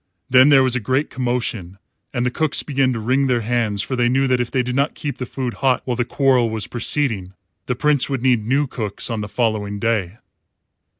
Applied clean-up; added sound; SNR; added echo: none; none; none; none.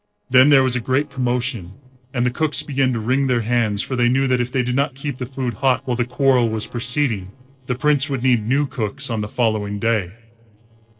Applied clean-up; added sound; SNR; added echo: neural separator model SepFormer DNS4.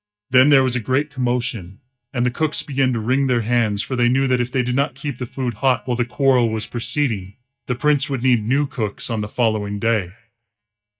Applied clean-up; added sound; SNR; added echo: neural mask model DeepFilterNet 3.